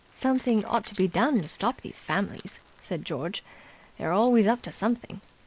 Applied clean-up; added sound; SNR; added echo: neural mask model Resemble Enhance denoiser.